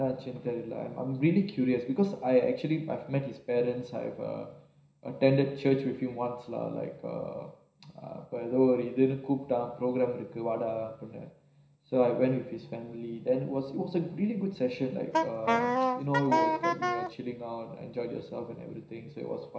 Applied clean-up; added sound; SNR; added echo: none; Wind instrument, woodwind instrument; -2 dB; reverberation time 0.5 s.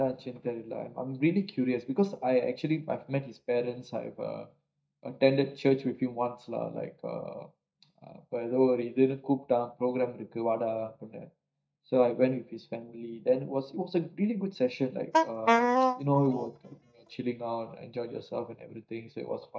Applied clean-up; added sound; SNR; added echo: neural mask model DeepFilterNet 3.